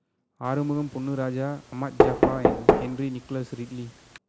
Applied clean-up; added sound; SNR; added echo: none; Knock; -5 dB; none.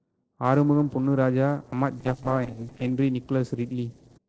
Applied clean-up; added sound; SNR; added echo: neural separator model SepFormer DNS4.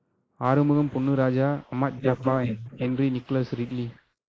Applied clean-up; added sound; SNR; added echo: neural mask model Resemble Enhance denoiser.